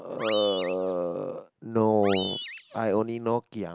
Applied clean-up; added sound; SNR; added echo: neural mask model Resemble Enhance denoiser.